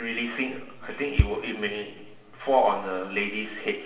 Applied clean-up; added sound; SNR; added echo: none; Bass drum; 2 dB; reverberation time 1.1 s.